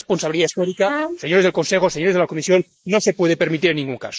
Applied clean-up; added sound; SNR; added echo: neural mask model Resemble Enhance denoiser.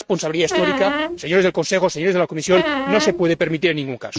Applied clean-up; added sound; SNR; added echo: neural mask model RNNoise.